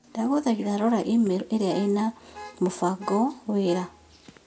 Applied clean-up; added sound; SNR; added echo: none; Alarm / Car; 19 dB; none.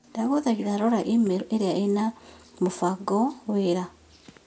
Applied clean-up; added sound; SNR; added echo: none; none; none; none.